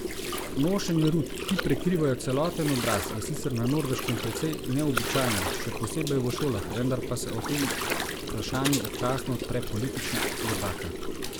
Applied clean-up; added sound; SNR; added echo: none; Gurgling; 3 dB; none.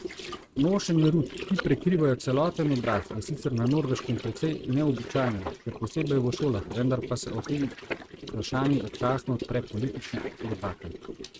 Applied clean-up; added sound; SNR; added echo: neural mask model RNNoise.